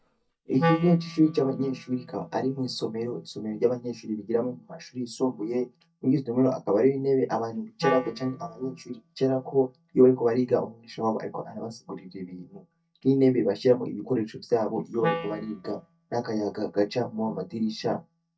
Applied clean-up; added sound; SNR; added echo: neural mask model DeepFilterNet 3.